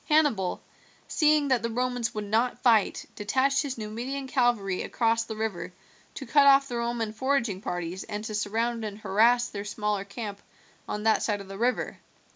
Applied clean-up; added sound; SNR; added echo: none; none; none; none.